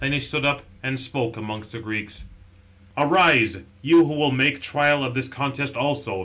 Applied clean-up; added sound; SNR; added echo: none; none; none; none.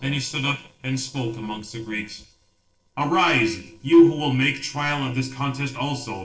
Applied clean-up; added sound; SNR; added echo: neural separator model SepFormer DNS4.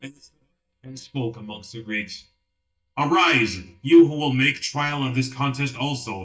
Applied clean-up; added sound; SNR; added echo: neural mask model DeepFilterNet 3.